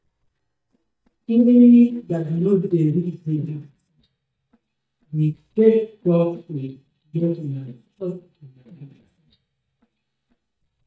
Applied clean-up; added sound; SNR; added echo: neural mask model DeepFilterNet 3.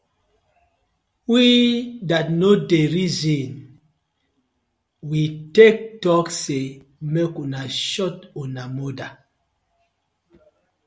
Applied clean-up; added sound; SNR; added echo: none; none; none; none.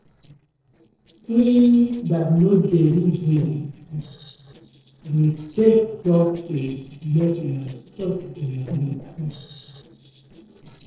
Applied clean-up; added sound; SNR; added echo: neural separator model SepFormer DNS4.